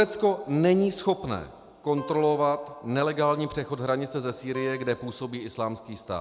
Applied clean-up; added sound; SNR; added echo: none; Acoustic guitar; 18 dB; none.